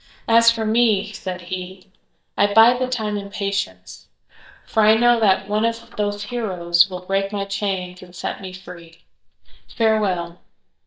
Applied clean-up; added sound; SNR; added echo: neural mask model DeepFilterNet 3.